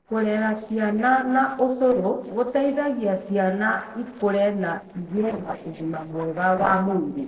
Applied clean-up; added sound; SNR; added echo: neural separator model SepFormer DNS4.